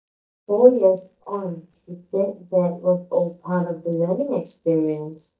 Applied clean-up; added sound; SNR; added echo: neural mask model DeepFilterNet 3.